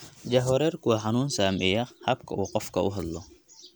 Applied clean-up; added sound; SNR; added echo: none; none; none; none.